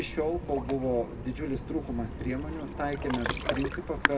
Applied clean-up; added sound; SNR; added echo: none; Ocean; 2 dB; reverberation time 0.2 s.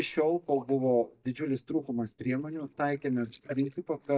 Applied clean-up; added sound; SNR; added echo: neural mask model DeepFilterNet 3.